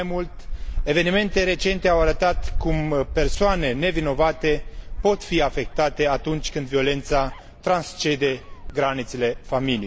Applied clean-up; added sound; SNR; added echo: none; Gull, seagull; 6 dB; none.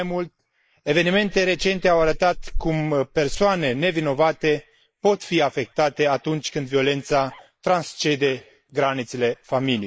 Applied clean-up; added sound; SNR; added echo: neural mask model Resemble Enhance denoiser.